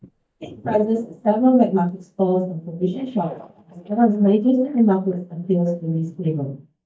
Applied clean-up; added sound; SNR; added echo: neural mask model DeepFilterNet 3.